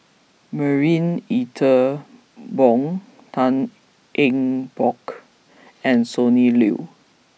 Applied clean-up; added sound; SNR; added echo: none; none; none; none.